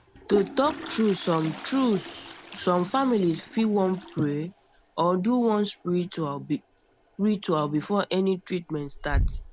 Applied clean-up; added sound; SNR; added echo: none; Toilet flush; 11 dB; none.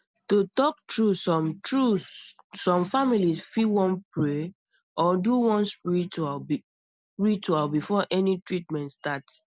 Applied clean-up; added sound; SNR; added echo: none; none; none; none.